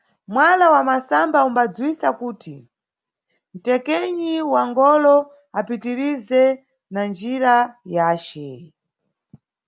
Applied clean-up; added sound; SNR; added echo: none; none; none; none.